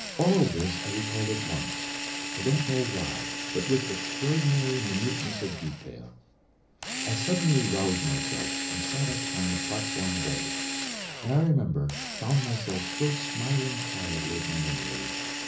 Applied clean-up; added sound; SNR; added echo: none; Drill; 4 dB; reverberation time 0.5 s.